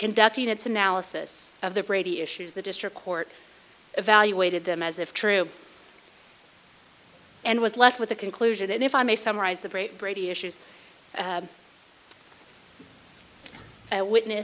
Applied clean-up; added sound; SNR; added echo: none; none; none; none.